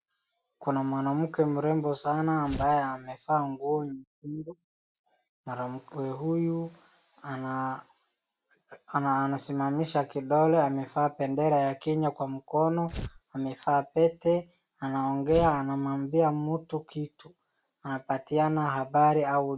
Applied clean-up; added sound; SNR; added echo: none; Tearing; 9 dB; none.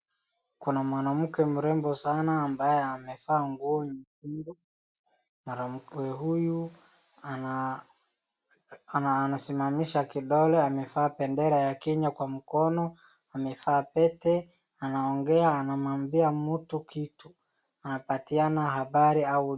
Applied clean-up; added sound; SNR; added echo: none; none; none; none.